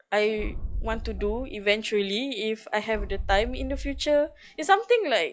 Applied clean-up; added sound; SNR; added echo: classical method log-MMSE.